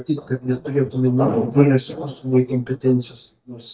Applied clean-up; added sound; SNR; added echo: neural mask model DeepFilterNet 3.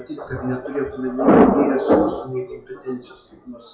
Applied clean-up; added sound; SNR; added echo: classical method WPE with log-MMSE.